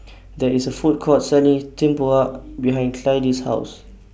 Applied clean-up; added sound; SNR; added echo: none; none; none; none.